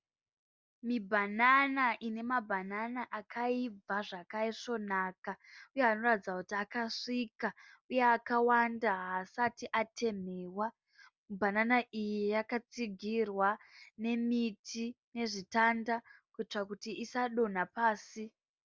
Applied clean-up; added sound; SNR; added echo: none; none; none; none.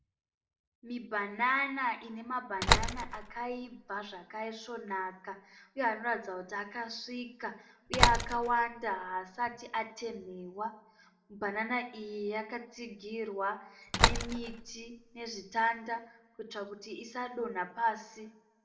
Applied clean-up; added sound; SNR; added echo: none; Slam; -4 dB; reverberation time 0.5 s.